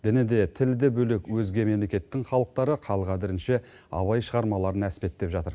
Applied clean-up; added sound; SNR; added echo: none; none; none; none.